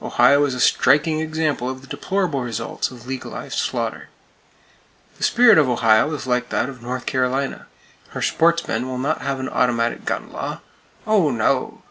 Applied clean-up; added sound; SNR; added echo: none; none; none; none.